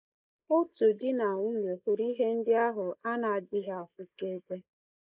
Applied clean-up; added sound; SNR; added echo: neural mask model Resemble Enhance denoiser.